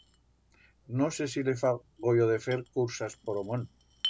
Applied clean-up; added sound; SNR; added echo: none; Chink, clink; 14 dB; none.